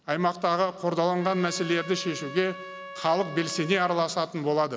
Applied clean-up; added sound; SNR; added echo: none; Trumpet; 15 dB; none.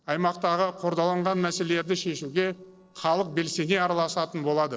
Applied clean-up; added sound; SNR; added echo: neural separator model SepFormer DNS4.